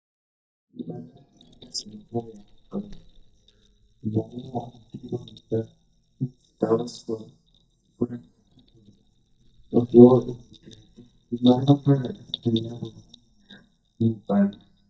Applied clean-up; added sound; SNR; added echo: neural mask model DeepFilterNet 3.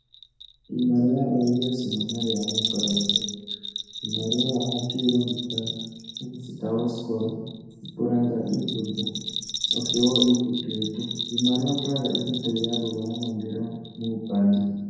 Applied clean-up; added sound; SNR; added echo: none; Bell; 6 dB; reverberation time 1.0 s.